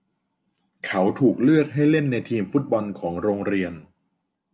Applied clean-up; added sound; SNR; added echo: none; none; none; none.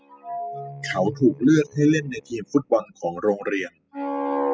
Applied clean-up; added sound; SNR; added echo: classical method spectral subtraction.